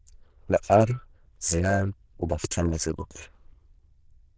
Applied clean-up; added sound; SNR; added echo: neural diffusion model UNIVERSE++.